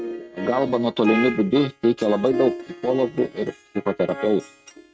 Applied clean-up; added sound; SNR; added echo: neural mask model RNNoise.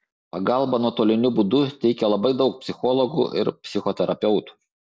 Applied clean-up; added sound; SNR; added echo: none; none; none; none.